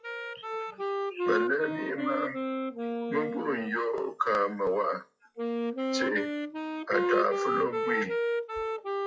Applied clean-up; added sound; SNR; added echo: classical method log-MMSE.